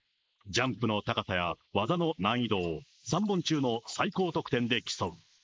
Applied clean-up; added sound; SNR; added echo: neural mask model Resemble Enhance denoiser.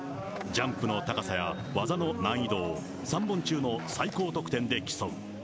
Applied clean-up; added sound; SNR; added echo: none; none; none; none.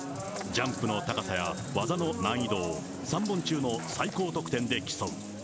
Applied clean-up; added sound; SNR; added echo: none; Bathtub (filling or washing); 16 dB; none.